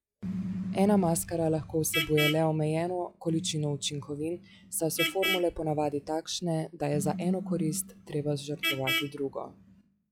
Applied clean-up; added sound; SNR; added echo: classical method log-MMSE.